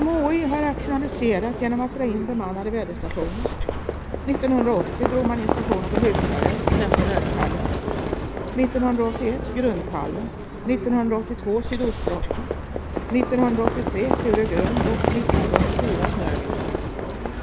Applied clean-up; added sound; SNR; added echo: none; Livestock, farm animals, working animals; 0 dB; none.